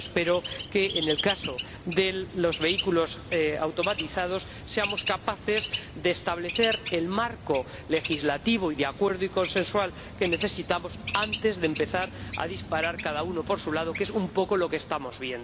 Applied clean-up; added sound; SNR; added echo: none; Bird; 8 dB; none.